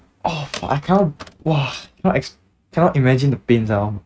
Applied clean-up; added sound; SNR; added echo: neural mask model RNNoise.